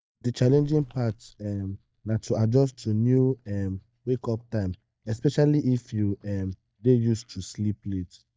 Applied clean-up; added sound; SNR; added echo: neural mask model DeepFilterNet 3.